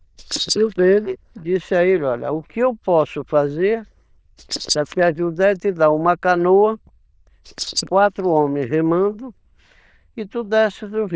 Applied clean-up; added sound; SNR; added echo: neural diffusion model UNIVERSE++.